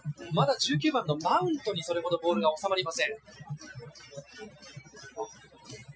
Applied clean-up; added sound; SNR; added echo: classical method Wiener filter.